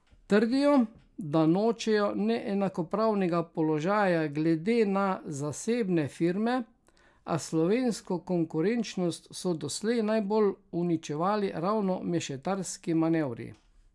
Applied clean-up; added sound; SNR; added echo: none; none; none; none.